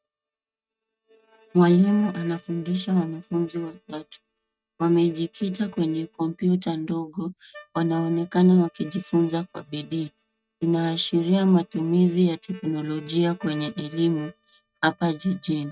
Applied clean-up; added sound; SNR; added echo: neural mask model RNNoise.